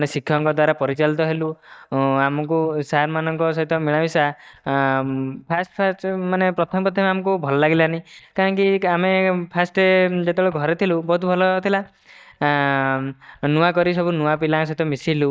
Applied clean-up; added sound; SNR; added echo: neural mask model DeepFilterNet 3.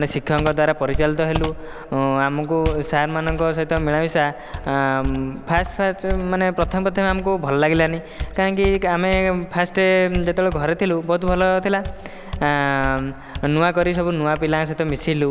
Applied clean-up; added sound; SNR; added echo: none; Computer keyboard; 10 dB; none.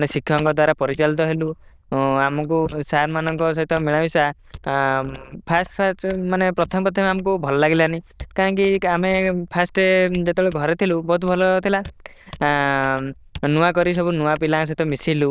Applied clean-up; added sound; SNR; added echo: neural diffusion model UNIVERSE++.